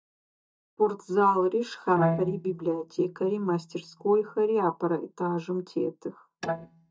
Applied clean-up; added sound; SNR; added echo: neural mask model DeepFilterNet 3.